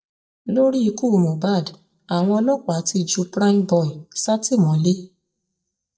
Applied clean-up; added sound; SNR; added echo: neural mask model DeepFilterNet 3.